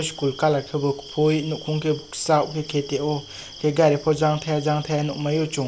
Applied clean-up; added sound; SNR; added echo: none; none; none; none.